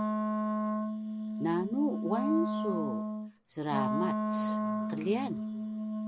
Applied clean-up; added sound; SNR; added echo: none; Wind instrument, woodwind instrument; -2 dB; none.